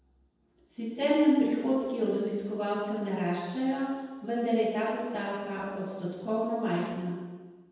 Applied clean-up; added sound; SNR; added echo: none; none; none; reverberation time 1.2 s.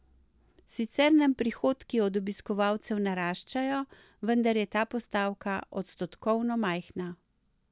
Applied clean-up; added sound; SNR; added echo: none; none; none; none.